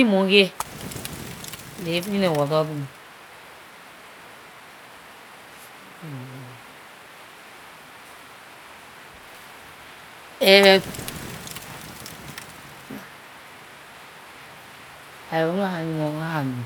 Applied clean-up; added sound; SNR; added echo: none; Fire; 12 dB; none.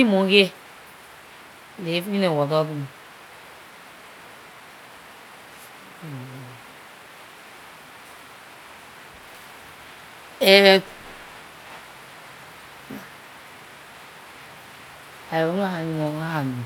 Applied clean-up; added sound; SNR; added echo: none; none; none; none.